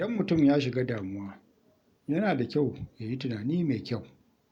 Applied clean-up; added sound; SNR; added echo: none; none; none; none.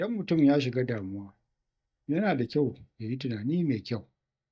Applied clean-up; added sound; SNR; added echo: neural mask model DeepFilterNet 3.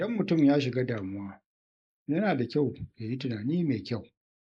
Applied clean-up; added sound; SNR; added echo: neural mask model Resemble Enhance denoiser.